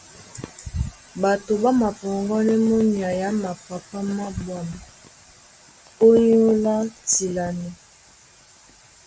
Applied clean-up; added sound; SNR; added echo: none; none; none; none.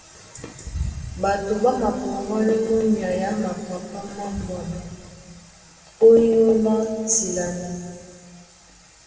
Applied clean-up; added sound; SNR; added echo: none; none; none; reverberation time 2.2 s.